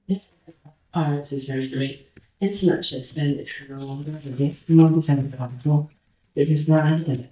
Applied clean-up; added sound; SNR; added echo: neural mask model DeepFilterNet 3.